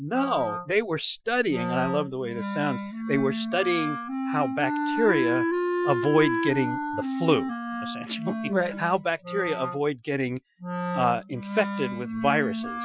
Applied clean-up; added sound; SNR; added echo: classical method Wiener filter.